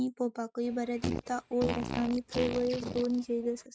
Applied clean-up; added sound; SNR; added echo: neural mask model RNNoise.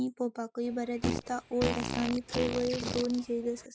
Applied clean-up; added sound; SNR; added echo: none; Fart; 4 dB; none.